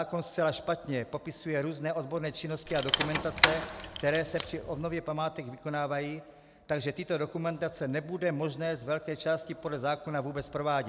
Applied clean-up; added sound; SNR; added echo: none; Rattle / Keys jangling; -2 dB; none.